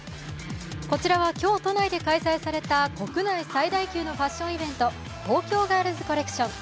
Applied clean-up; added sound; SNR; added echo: none; none; none; none.